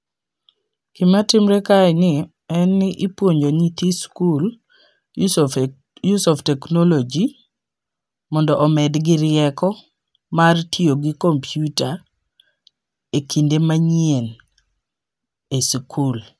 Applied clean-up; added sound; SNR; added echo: none; none; none; none.